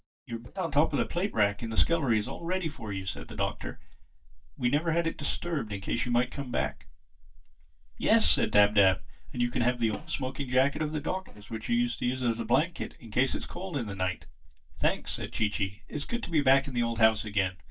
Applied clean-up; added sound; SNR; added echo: neural mask model DeepFilterNet 3.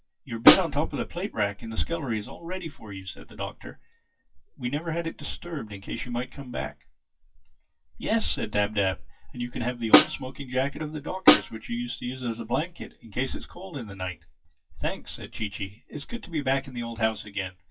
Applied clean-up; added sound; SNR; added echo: classical method WPE with log-MMSE.